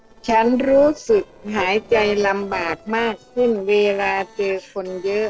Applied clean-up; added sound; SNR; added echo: neural separator model SepFormer DNS4.